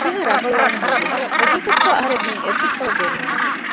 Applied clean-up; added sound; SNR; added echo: none; Gull, seagull; -5 dB; none.